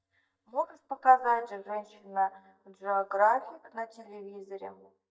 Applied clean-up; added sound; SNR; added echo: neural mask model DeepFilterNet 3.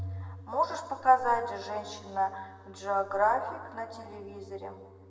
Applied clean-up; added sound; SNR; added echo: none; Organ; 16 dB; reverberation time 1.5 s.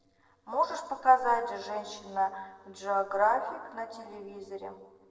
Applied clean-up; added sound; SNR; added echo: neural separator model SepFormer DNS4.